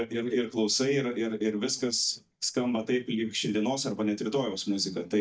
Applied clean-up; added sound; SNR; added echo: neural mask model DeepFilterNet 3.